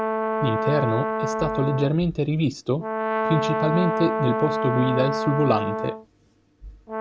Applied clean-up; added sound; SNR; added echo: none; Brass instrument; 2 dB; none.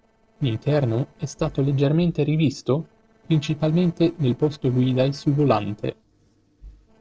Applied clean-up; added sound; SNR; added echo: neural separator model SepFormer DNS4.